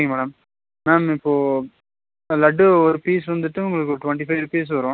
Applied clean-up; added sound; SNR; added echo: none; none; none; none.